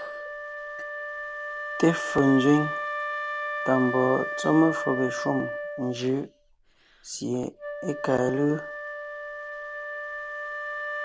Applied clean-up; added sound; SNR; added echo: none; Wind instrument, woodwind instrument; 6 dB; none.